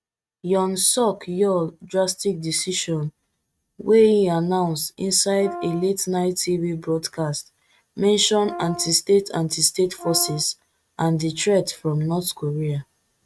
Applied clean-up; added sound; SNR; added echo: neural mask model RNNoise.